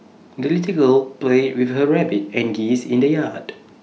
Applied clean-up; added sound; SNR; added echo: none; none; none; none.